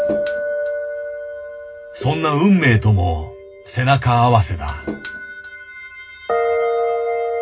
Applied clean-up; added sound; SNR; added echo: none; Doorbell; 17 dB; reverberation time 0.4 s.